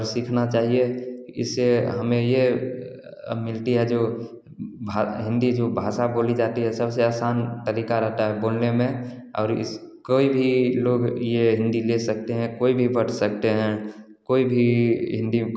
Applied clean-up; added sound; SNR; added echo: none; none; none; none.